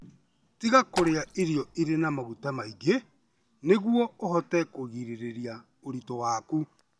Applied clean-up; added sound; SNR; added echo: none; Raindrop / Splash, splatter; 11 dB; none.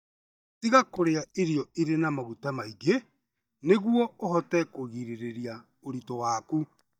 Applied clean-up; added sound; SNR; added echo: neural mask model DeepFilterNet 3.